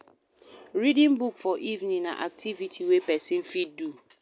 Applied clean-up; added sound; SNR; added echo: none; none; none; none.